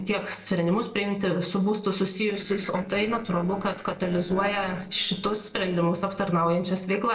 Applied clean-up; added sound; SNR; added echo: neural separator model SepFormer DNS4.